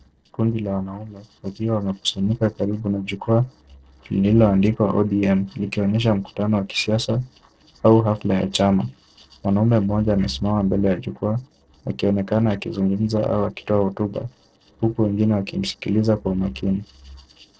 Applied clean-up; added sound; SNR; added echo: neural separator model SepFormer DNS4.